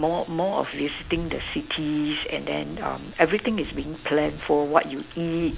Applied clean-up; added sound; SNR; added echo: none; Wind; 17 dB; none.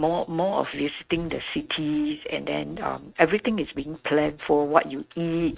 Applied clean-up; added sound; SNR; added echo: neural mask model RNNoise.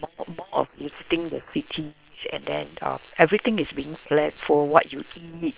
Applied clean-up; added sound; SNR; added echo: neural separator model SepFormer WHAM!.